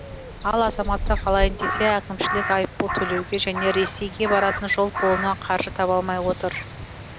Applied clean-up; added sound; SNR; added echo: none; Crow; 4 dB; none.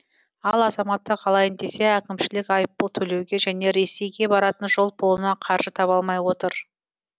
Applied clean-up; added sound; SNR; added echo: none; none; none; none.